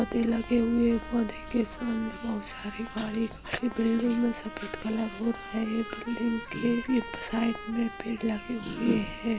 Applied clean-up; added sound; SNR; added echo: none; Trumpet; 14 dB; none.